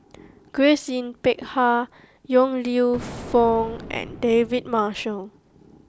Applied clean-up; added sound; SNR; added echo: none; Explosion; 14 dB; none.